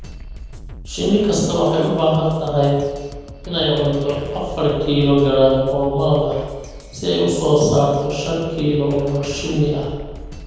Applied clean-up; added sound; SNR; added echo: none; Drum kit; 15 dB; reverberation time 1.2 s.